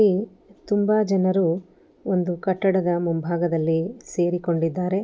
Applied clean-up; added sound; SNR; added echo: none; none; none; none.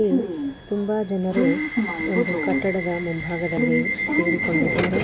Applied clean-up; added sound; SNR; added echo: none; Subway, metro, underground / Alarm; -1 dB; none.